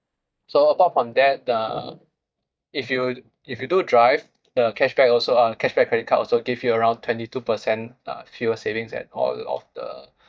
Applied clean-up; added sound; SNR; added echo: neural mask model DeepFilterNet 3.